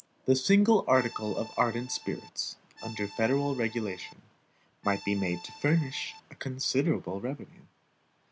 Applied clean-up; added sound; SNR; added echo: none; Accordion; 17 dB; none.